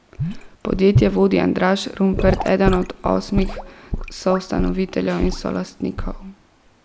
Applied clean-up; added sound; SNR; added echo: none; Sink (filling or washing) / Gurgling / Liquid; 6 dB; none.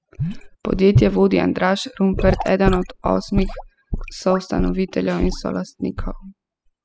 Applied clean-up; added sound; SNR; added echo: classical method spectral subtraction.